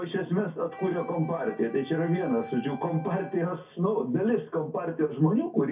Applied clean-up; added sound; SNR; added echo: none; Wind instrument, woodwind instrument; 17 dB; reverberation time 0.3 s.